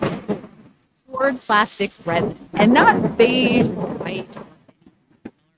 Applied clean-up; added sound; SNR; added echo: neural mask model RNNoise.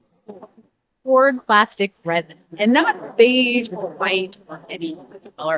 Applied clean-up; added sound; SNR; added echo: neural mask model DeepFilterNet 3.